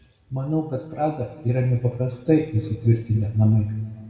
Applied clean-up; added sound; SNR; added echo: none; none; none; reverberation time 1.7 s.